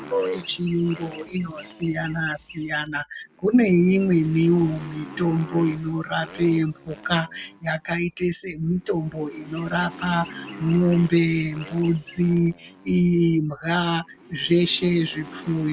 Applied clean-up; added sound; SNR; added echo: none; Chirp, tweet + Motorcycle; 18 dB; none.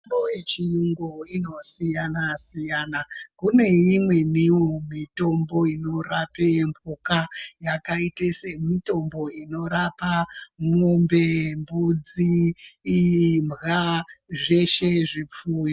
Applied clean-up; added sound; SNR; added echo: none; none; none; none.